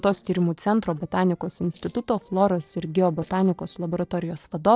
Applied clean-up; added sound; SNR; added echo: neural separator model SepFormer DNS4.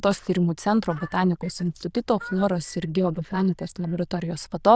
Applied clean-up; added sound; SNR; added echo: neural diffusion model UNIVERSE++.